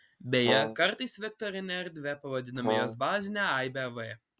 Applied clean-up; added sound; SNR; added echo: none; Brass instrument; 1 dB; none.